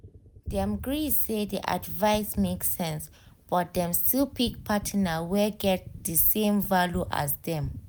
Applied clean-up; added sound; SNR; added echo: none; Gunshot, gunfire; 14 dB; none.